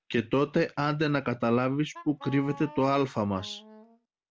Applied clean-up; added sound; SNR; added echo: none; Wind instrument, woodwind instrument; 19 dB; none.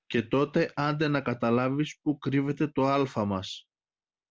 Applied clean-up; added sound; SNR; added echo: none; none; none; none.